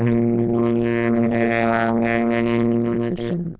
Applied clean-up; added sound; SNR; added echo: neural diffusion model UNIVERSE++.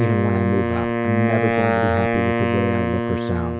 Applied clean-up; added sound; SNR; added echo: none; Wind instrument, woodwind instrument; -2 dB; none.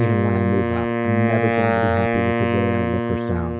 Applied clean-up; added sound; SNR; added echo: neural mask model RNNoise.